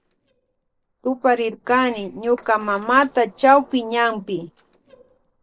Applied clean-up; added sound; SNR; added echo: neural separator model SepFormer DNS4.